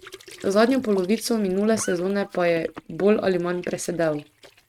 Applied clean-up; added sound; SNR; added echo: neural mask model RNNoise.